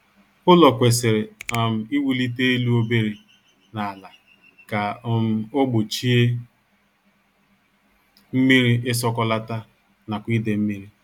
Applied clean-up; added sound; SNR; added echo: none; Finger snapping; 18 dB; none.